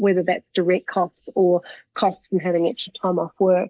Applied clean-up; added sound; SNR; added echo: neural mask model Resemble Enhance denoiser.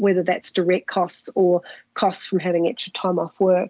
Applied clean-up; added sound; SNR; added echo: none; none; none; none.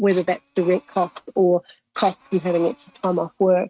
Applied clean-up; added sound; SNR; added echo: neural mask model RNNoise.